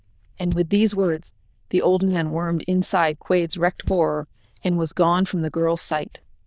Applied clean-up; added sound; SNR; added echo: neural diffusion model UNIVERSE++.